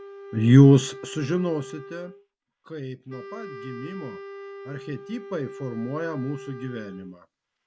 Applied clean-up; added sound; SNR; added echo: none; Wind instrument, woodwind instrument; 16 dB; none.